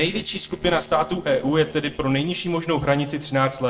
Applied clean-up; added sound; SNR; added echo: neural separator model SepFormer DNS4.